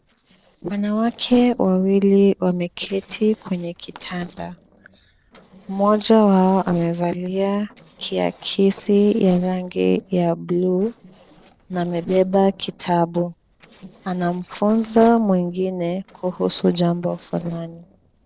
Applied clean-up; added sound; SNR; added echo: neural separator model SepFormer DNS4.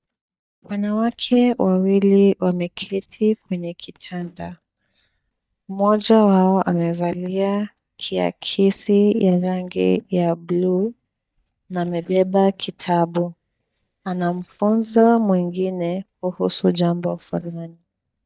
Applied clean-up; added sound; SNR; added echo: neural mask model DeepFilterNet 3.